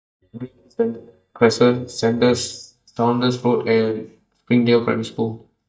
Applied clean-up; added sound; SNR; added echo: neural mask model DeepFilterNet 3.